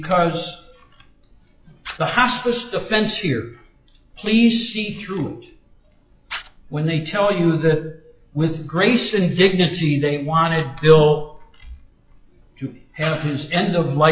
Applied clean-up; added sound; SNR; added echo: classical method log-MMSE.